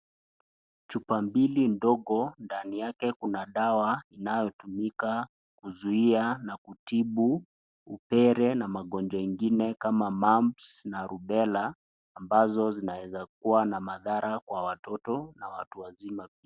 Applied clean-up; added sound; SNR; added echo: none; none; none; none.